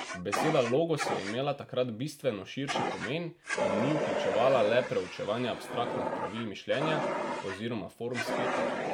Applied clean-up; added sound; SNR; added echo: none; Fire; 2 dB; none.